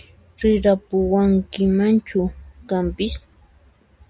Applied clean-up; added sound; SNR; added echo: none; none; none; none.